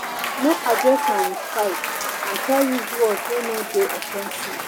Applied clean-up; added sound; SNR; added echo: none; Applause / Crowd / Cheering; 2 dB; none.